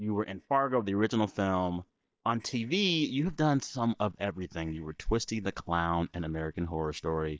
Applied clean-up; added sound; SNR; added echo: neural mask model DeepFilterNet 3.